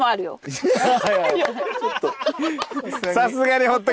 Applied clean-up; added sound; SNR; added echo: none; none; none; none.